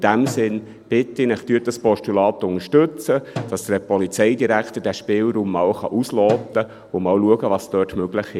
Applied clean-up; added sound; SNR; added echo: none; Drum; 17 dB; none.